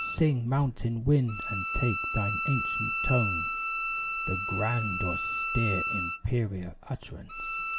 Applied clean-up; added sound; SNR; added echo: none; Bowed string instrument; 3 dB; none.